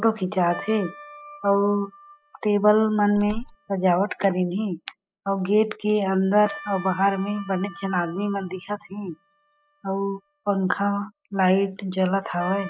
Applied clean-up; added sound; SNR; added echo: classical method spectral subtraction.